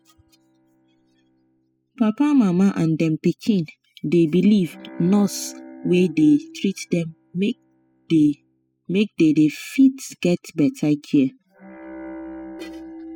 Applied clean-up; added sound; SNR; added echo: classical method spectral subtraction.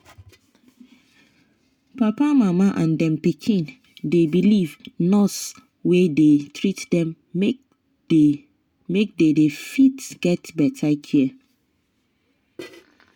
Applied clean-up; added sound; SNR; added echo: none; none; none; none.